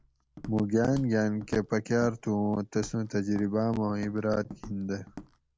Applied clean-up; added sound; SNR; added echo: none; Walk, footsteps; 18 dB; none.